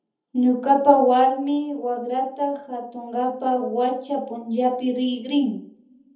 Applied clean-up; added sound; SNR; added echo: none; none; none; reverberation time 0.7 s.